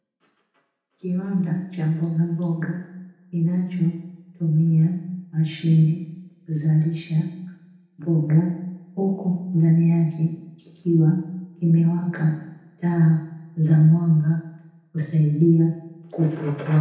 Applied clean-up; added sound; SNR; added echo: none; none; none; reverberation time 0.9 s.